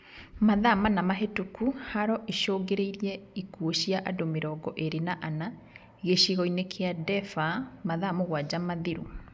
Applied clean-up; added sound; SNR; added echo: none; none; none; none.